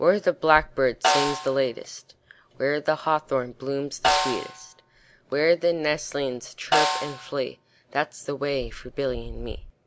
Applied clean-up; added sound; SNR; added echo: none; Snare drum; 4 dB; none.